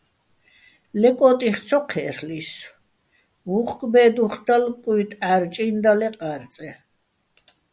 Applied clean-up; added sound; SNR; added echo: none; none; none; none.